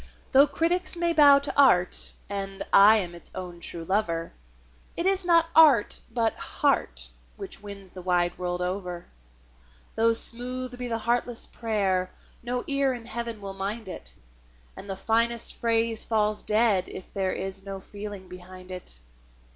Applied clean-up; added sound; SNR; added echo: none; none; none; none.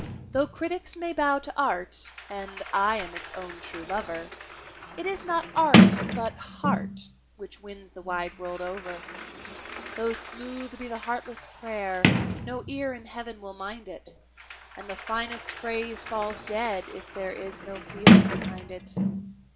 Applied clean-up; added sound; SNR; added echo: none; Sliding door; -4 dB; none.